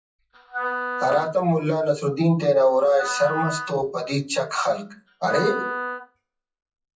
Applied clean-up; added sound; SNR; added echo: classical method WPE with log-MMSE.